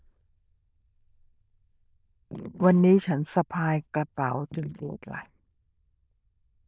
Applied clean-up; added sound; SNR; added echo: neural diffusion model UNIVERSE++.